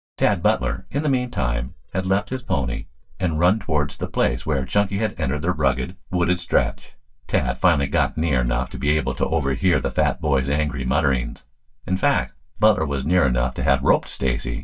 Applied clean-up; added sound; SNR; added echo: neural mask model DeepFilterNet 3.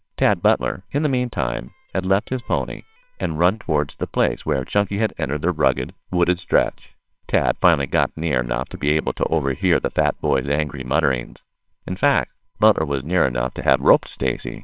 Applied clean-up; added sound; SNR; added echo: neural separator model SepFormer WHAMR!.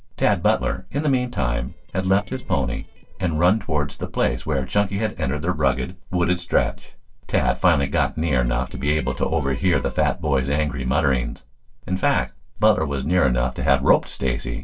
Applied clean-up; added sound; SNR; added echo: neural separator model SepFormer DNS4.